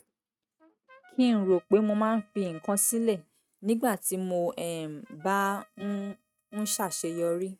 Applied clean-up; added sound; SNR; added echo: neural mask model RNNoise.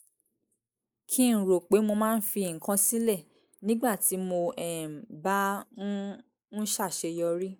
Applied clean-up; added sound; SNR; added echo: neural mask model Resemble Enhance denoiser.